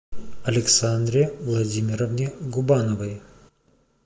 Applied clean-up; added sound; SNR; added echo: none; none; none; none.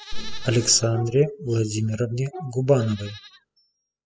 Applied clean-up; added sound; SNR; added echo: classical method spectral subtraction.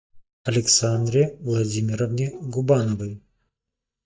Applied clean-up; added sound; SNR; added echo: neural mask model DeepFilterNet 3.